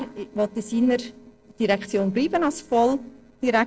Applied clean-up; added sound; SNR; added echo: neural separator model SepFormer DNS4.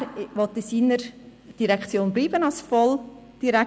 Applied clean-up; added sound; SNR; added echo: none; none; none; none.